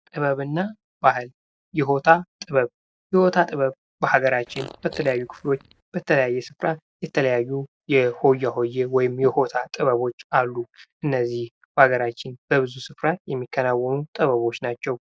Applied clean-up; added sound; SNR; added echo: neural mask model DeepFilterNet 3.